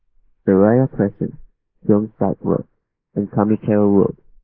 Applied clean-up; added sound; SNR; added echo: neural mask model Resemble Enhance denoiser.